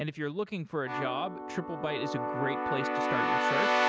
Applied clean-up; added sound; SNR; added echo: none; Keyboard (musical); -4 dB; none.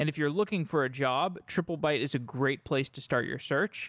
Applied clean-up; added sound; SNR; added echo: none; none; none; none.